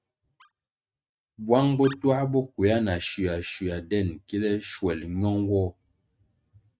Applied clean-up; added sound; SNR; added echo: neural mask model RNNoise.